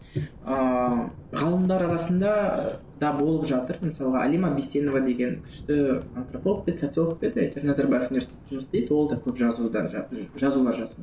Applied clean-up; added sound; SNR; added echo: none; Thunder; 20 dB; none.